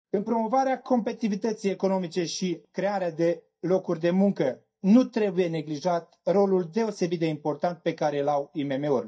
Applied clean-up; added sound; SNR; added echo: neural mask model DeepFilterNet 3.